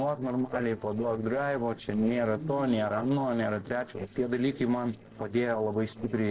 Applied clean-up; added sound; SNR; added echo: neural separator model SepFormer DNS4.